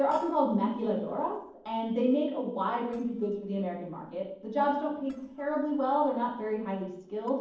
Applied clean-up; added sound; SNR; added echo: neural separator model SepFormer DNS4.